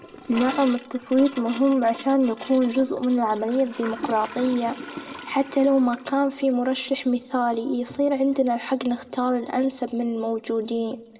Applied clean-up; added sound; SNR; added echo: none; Toilet flush / Gurgling; 18 dB; reverberation time 0.8 s.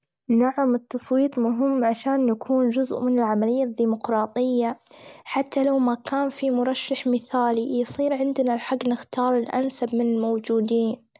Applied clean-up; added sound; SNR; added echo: none; none; none; none.